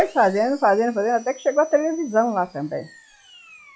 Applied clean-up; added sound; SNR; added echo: classical method log-MMSE.